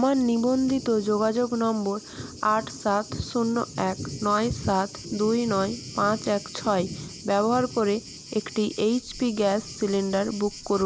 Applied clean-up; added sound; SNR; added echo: none; Thunder; 14 dB; none.